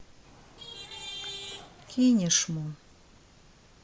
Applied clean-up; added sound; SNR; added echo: none; Traffic noise, roadway noise / Vehicle horn, car horn, honking; 12 dB; none.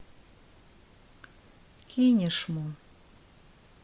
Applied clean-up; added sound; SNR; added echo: none; none; none; none.